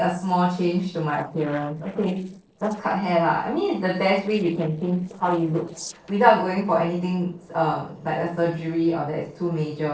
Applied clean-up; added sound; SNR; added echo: neural separator model SepFormer DNS4.